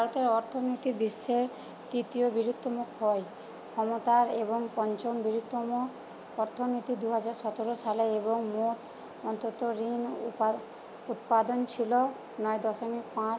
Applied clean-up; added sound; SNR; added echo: none; none; none; none.